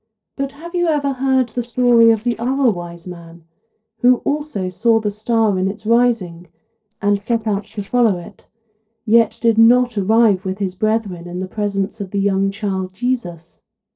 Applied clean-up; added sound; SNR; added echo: neural separator model SepFormer DNS4.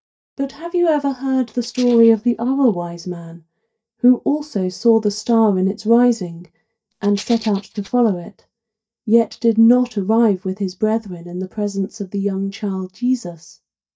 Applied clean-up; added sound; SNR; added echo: neural mask model DeepFilterNet 3.